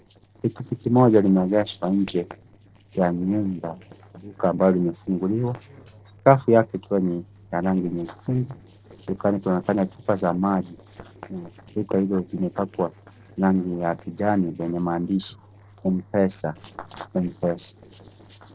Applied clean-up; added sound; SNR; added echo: neural separator model SepFormer DNS4.